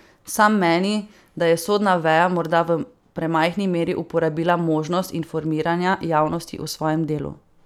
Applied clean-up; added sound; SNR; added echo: none; none; none; none.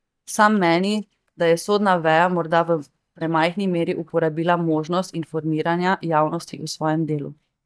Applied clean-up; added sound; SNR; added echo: neural mask model DeepFilterNet 3.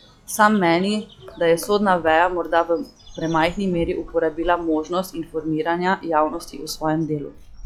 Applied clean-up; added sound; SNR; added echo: classical method log-MMSE.